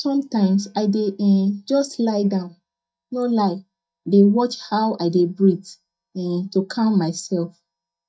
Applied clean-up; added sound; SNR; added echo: neural mask model DeepFilterNet 3.